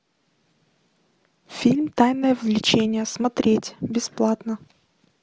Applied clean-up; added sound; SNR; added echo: none; none; none; none.